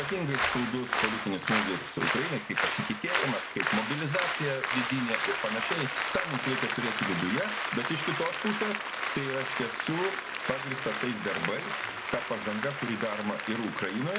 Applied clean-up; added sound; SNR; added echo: none; Applause; -1 dB; none.